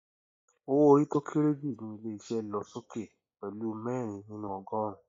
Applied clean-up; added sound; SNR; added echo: neural mask model DeepFilterNet 3.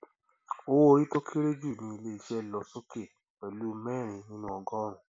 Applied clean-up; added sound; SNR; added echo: none; none; none; none.